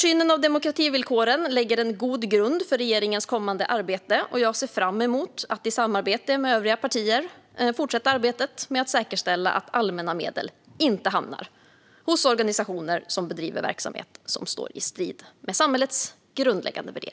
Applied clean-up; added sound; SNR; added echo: none; none; none; none.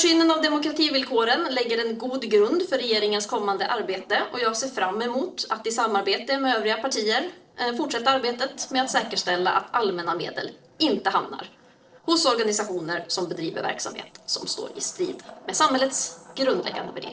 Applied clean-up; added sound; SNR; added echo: neural separator model SepFormer DNS4.